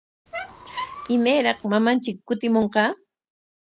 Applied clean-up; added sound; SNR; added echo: none; Squeak; 13 dB; none.